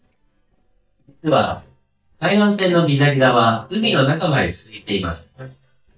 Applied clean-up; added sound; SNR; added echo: neural mask model DeepFilterNet 3.